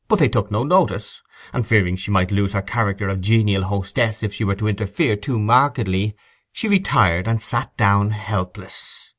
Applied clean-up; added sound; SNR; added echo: none; none; none; none.